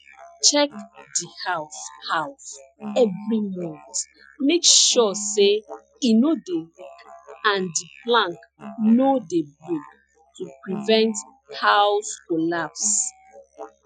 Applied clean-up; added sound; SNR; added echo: classical method Wiener filter.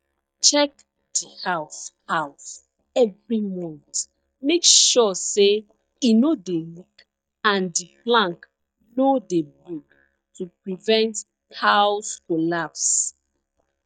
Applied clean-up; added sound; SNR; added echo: neural mask model DeepFilterNet 3.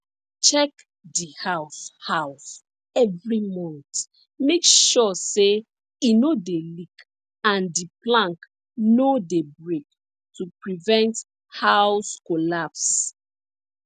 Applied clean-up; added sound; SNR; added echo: none; none; none; none.